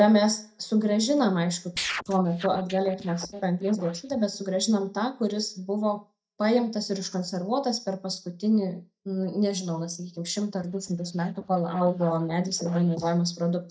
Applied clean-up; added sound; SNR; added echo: neural mask model DeepFilterNet 3.